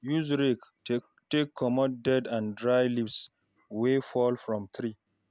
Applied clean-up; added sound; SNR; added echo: none; none; none; none.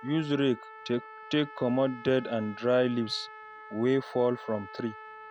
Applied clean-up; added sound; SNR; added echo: none; Trumpet; 16 dB; none.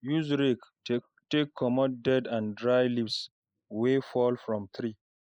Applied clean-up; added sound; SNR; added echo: neural mask model Resemble Enhance denoiser.